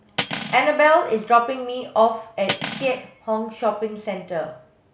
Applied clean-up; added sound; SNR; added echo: none; Cutlery, silverware; 11 dB; none.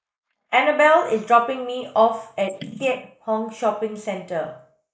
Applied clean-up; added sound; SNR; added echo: neural mask model Resemble Enhance denoiser.